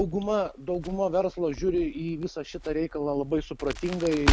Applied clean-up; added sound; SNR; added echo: none; Crackle; 5 dB; none.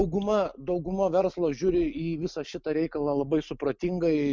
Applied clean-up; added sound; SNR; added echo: none; none; none; none.